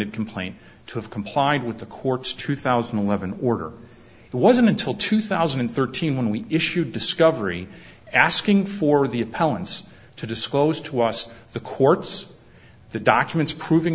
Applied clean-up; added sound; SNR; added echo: none; none; none; none.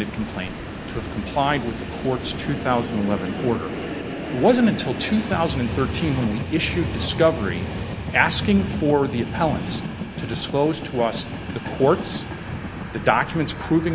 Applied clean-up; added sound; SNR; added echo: none; Train; 6 dB; none.